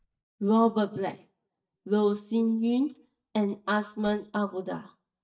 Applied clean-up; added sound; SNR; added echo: neural mask model DeepFilterNet 3.